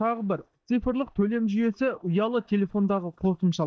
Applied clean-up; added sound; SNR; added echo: neural mask model DeepFilterNet 3.